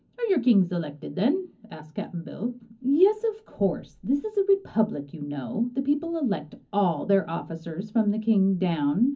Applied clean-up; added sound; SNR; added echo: none; none; none; reverberation time 0.4 s.